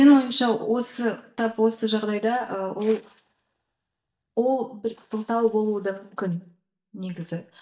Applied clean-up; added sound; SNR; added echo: neural mask model DeepFilterNet 3.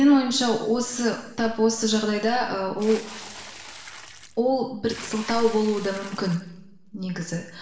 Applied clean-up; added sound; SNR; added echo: none; Water / Splash, splatter; 17 dB; reverberation time 0.8 s.